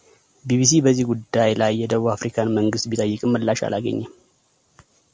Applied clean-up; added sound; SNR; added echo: none; none; none; none.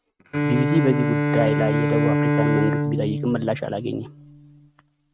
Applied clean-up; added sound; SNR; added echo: neural mask model RNNoise.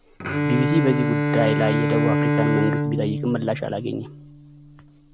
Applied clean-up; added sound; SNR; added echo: none; Bowed string instrument; -1 dB; none.